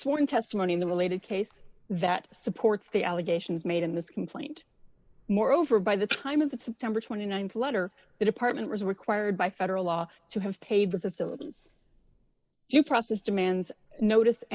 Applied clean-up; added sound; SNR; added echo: neural mask model Resemble Enhance denoiser.